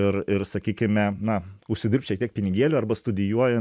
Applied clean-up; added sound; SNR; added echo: none; none; none; none.